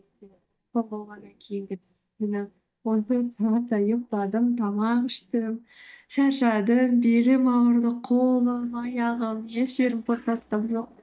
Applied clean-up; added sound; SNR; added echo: neural mask model DeepFilterNet 3.